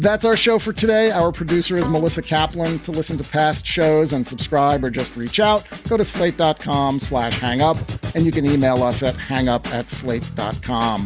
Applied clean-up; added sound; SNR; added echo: none; Bowed string instrument; 18 dB; none.